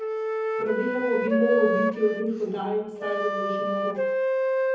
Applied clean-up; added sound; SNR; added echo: none; Wind instrument, woodwind instrument; 0 dB; reverberation time 1.0 s.